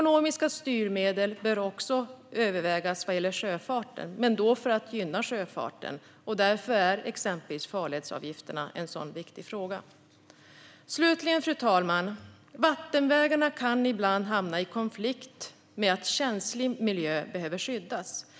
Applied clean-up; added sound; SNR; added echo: none; none; none; none.